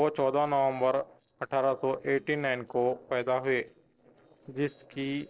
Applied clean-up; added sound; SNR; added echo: neural separator model SepFormer DNS4.